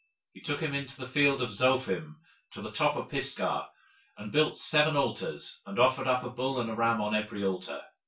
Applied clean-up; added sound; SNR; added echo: none; none; none; reverberation time 0.2 s.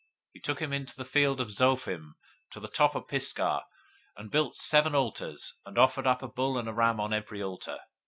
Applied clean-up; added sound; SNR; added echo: none; none; none; none.